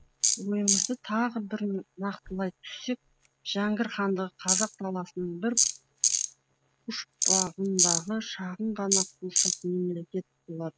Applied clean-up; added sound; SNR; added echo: none; Tools; -1 dB; none.